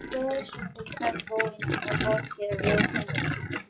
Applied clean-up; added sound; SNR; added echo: classical method WPE with log-MMSE.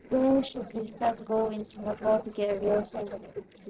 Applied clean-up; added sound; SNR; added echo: neural separator model SepFormer DNS4.